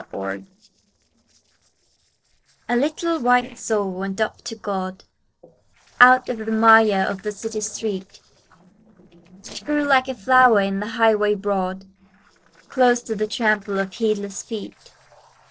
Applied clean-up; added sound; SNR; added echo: neural separator model SepFormer DNS4.